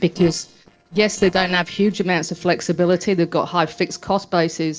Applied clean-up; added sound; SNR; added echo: neural separator model SepFormer DNS4.